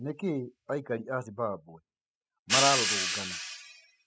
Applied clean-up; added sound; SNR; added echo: classical method spectral subtraction.